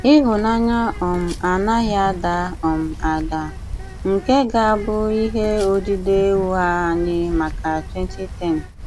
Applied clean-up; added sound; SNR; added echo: none; Bird; 10 dB; none.